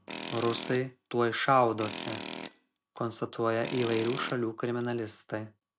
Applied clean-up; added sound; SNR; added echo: none; Tools; 11 dB; none.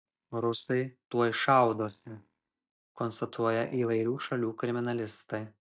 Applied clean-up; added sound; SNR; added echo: neural mask model DeepFilterNet 3.